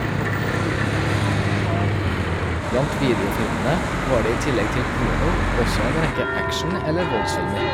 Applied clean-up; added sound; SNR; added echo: none; Church bell / Traffic noise, roadway noise; -5 dB; none.